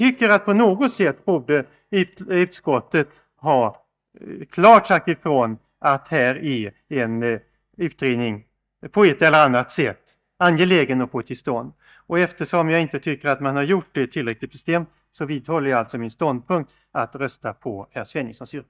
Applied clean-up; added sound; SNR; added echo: neural mask model DeepFilterNet 3.